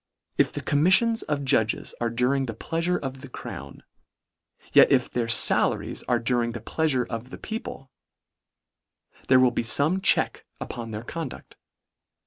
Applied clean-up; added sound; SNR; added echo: none; none; none; none.